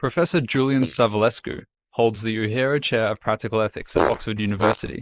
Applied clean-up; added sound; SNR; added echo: neural mask model Resemble Enhance denoiser.